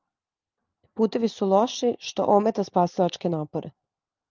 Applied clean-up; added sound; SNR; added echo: none; none; none; none.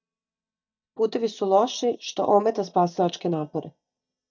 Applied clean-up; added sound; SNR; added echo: neural mask model DeepFilterNet 3.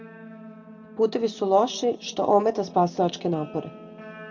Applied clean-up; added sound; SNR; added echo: none; Guitar; 18 dB; reverberation time 1.2 s.